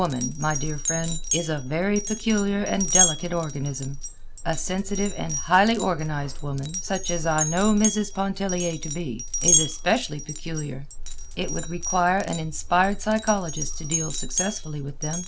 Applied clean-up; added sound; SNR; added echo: none; Glass; 2 dB; none.